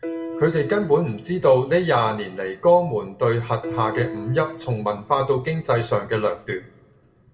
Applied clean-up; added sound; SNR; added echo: none; Piano; 14 dB; reverberation time 1.0 s.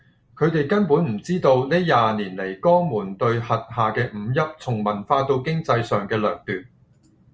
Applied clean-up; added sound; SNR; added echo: none; none; none; none.